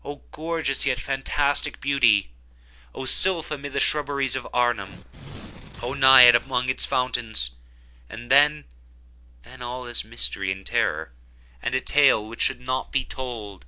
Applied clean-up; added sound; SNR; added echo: none; Tearing; 13 dB; none.